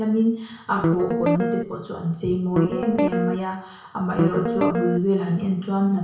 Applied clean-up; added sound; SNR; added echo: none; Guitar; 0 dB; reverberation time 0.6 s.